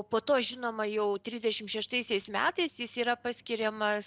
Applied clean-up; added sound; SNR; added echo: none; none; none; none.